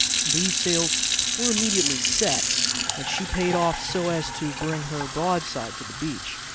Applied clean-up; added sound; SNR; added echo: none; Fill (with liquid) / Sink (filling or washing); -2 dB; none.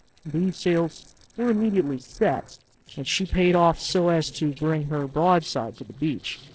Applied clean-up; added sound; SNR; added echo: neural separator model SepFormer DNS4.